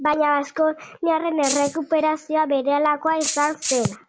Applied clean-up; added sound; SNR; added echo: none; Rattle (instrument); 6 dB; none.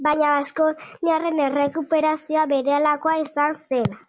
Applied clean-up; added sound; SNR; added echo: none; none; none; none.